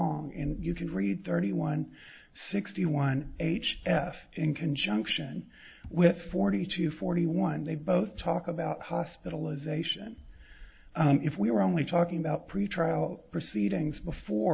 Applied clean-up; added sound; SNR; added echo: none; none; none; none.